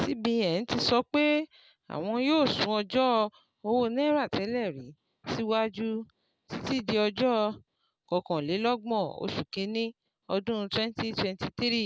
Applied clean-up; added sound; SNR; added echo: none; none; none; none.